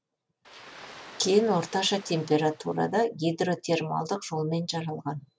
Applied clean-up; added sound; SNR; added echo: none; Ocean; 20 dB; none.